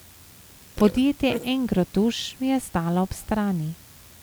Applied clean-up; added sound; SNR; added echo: none; Burping, eructation; 16 dB; none.